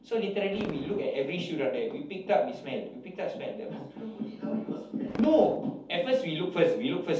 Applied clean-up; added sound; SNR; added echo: none; Fireworks; 19 dB; reverberation time 0.6 s.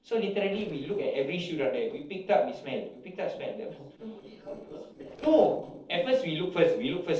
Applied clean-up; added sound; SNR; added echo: neural separator model SepFormer DNS4.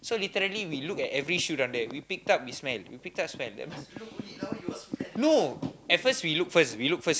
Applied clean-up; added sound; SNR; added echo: none; none; none; none.